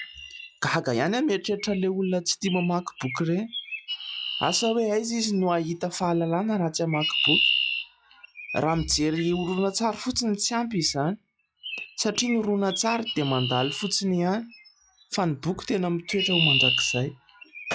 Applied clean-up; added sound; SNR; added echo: classical method log-MMSE.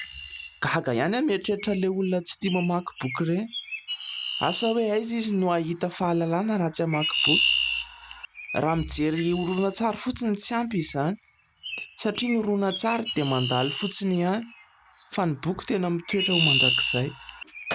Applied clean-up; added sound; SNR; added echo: none; Chirp, tweet; 6 dB; none.